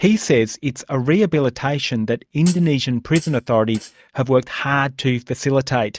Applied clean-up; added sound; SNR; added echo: neural mask model RNNoise.